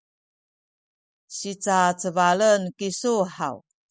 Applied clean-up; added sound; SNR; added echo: none; none; none; none.